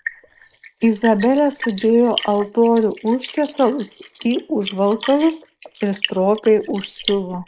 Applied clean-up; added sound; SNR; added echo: neural mask model Resemble Enhance denoiser.